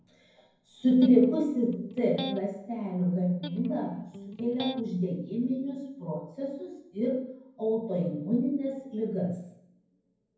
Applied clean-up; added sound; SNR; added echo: none; Electric guitar; 11 dB; reverberation time 0.9 s.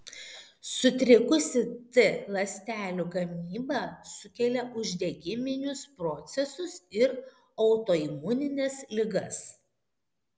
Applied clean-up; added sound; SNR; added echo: none; none; none; none.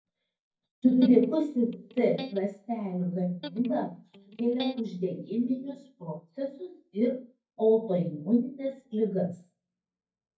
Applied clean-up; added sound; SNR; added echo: neural mask model DeepFilterNet 3.